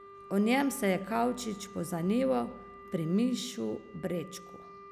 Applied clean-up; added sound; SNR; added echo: none; Wind instrument, woodwind instrument; 18 dB; none.